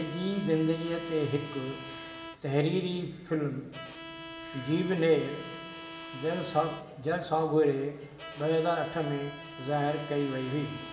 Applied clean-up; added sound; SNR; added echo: none; Bowed string instrument; 14 dB; reverberation time 2.5 s.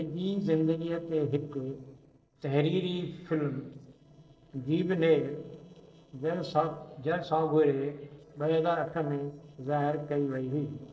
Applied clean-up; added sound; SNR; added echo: neural separator model SepFormer DNS4.